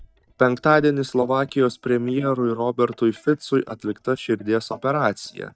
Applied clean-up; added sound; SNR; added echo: neural mask model DeepFilterNet 3.